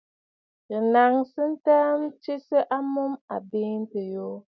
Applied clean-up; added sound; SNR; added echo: none; none; none; none.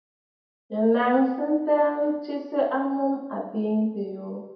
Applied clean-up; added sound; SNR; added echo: none; none; none; reverberation time 0.9 s.